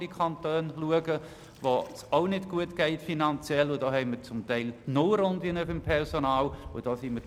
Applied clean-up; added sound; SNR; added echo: none; Waves, surf; 18 dB; none.